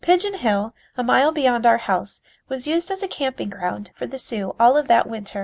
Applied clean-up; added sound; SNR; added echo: none; none; none; none.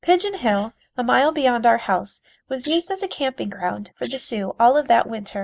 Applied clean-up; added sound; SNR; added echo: neural mask model Resemble Enhance denoiser.